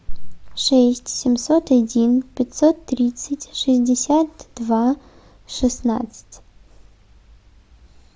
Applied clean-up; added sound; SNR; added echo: none; none; none; none.